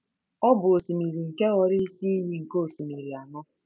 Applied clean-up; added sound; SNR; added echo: none; none; none; none.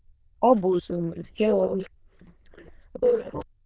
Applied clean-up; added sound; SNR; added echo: neural diffusion model UNIVERSE++.